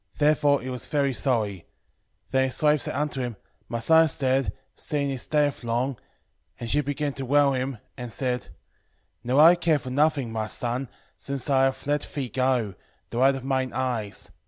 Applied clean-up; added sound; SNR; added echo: none; none; none; none.